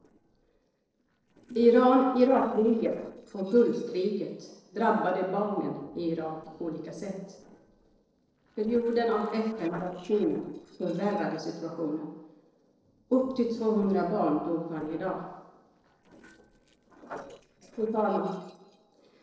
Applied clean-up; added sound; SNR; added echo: neural separator model SepFormer DNS4.